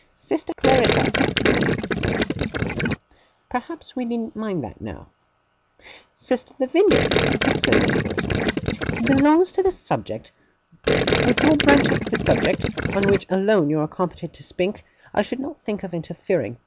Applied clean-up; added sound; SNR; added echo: none; Gurgling; -3 dB; none.